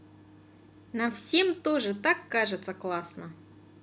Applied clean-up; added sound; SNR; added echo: none; none; none; none.